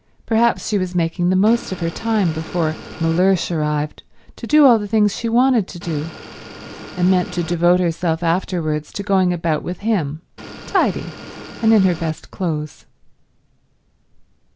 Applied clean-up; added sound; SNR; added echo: none; Motor vehicle (road) / Engine; 14 dB; none.